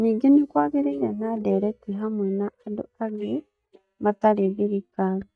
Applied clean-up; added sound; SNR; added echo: neural mask model DeepFilterNet 3.